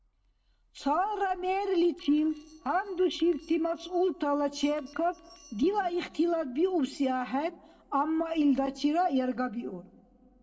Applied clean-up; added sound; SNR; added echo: neural separator model SepFormer DNS4.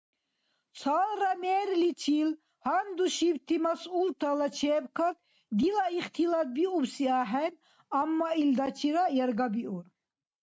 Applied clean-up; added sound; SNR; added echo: none; none; none; none.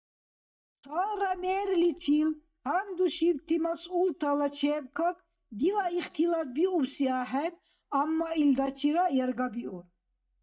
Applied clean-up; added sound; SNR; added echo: neural mask model DeepFilterNet 3.